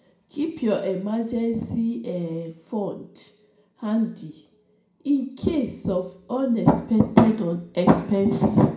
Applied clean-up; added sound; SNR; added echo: none; none; none; reverberation time 0.5 s.